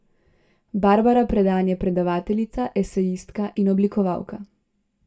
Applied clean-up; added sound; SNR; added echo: none; none; none; reverberation time 0.2 s.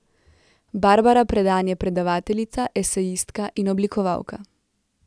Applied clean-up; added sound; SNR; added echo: none; none; none; none.